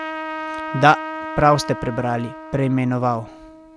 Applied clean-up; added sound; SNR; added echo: none; Trumpet; 10 dB; none.